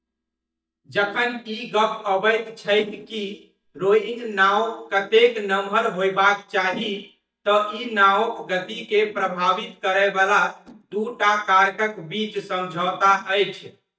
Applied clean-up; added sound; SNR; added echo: neural mask model DeepFilterNet 3.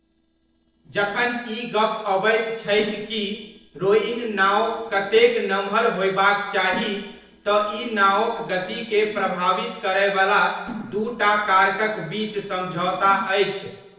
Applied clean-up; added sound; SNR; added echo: neural separator model SepFormer DNS4.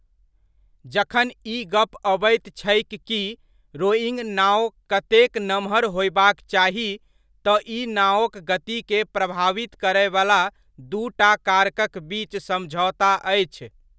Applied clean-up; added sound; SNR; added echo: none; none; none; none.